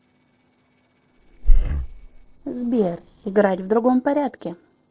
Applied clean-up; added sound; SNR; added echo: neural separator model SepFormer DNS4.